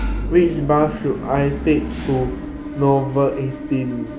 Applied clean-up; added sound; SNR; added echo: none; Engine / Mechanisms; 8 dB; none.